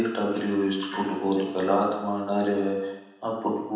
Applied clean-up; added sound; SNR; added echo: none; none; none; reverberation time 1.1 s.